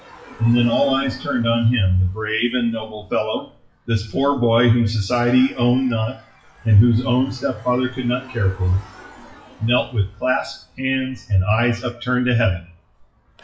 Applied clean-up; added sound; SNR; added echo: classical method WPE with log-MMSE.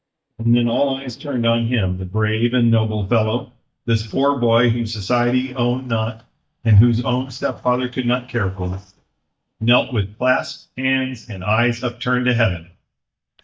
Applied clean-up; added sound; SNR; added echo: neural mask model DeepFilterNet 3.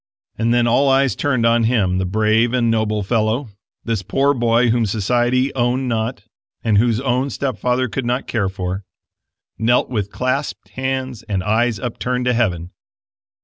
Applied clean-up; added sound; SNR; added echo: none; none; none; none.